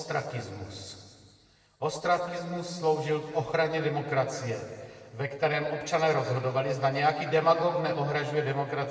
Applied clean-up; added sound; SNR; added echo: none; none; none; reverberation time 1.9 s.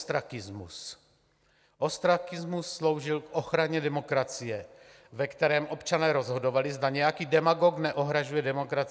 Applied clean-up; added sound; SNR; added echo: none; none; none; none.